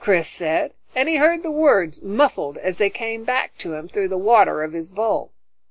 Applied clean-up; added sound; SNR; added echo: none; none; none; none.